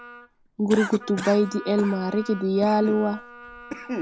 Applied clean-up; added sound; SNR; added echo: none; Cough + Wind instrument, woodwind instrument; 11 dB; none.